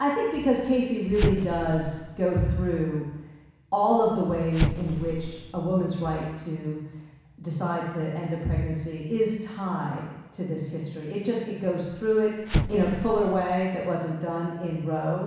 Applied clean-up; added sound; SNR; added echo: none; Explosion; 4 dB; reverberation time 1.1 s.